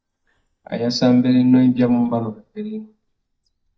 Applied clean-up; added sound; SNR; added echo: neural mask model DeepFilterNet 3.